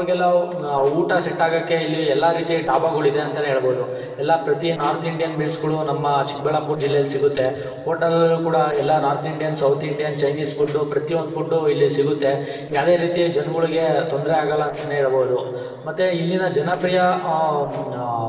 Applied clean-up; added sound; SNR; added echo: neural separator model SepFormer DNS4.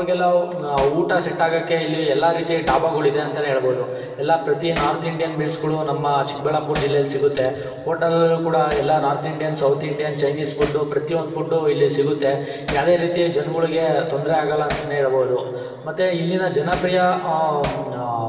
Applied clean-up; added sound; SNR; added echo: none; Hammer; 17 dB; reverberation time 2.6 s.